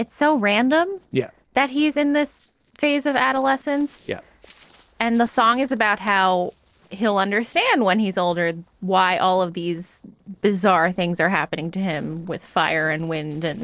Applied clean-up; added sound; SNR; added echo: neural separator model SepFormer DNS4.